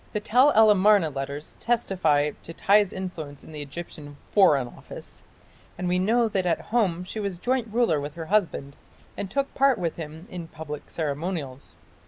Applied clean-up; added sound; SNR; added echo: none; none; none; none.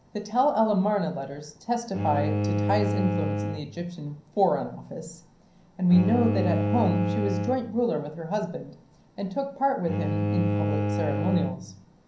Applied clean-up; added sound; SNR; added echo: none; Bowed string instrument; 3 dB; reverberation time 0.6 s.